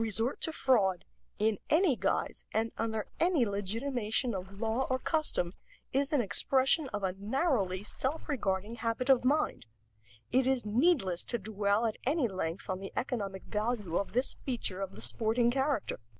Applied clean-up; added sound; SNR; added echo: none; Water / Splash, splatter; 10 dB; none.